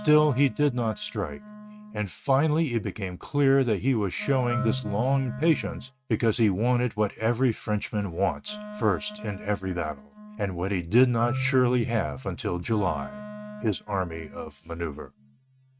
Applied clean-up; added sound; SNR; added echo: neural mask model RNNoise.